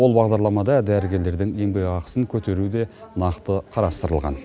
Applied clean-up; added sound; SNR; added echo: none; none; none; none.